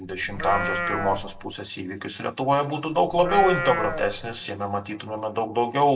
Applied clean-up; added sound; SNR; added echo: none; Livestock, farm animals, working animals; 5 dB; reverberation time 0.8 s.